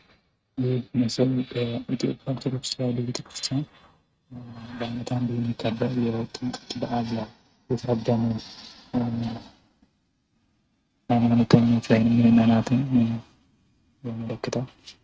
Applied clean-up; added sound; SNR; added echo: neural mask model RNNoise.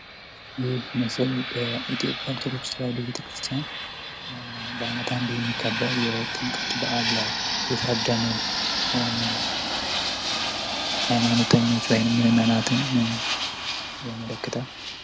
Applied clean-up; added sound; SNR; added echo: none; Fixed-wing aircraft, airplane; 2 dB; none.